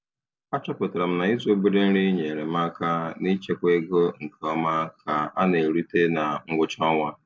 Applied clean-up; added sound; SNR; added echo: none; none; none; none.